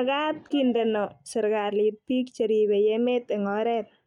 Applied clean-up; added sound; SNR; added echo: neural mask model DeepFilterNet 3.